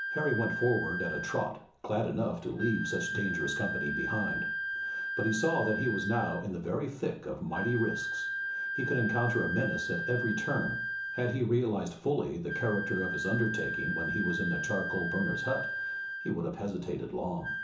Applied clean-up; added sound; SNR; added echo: none; Wind instrument, woodwind instrument; 3 dB; reverberation time 0.7 s.